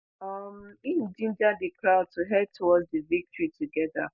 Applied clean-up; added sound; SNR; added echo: neural mask model Resemble Enhance denoiser.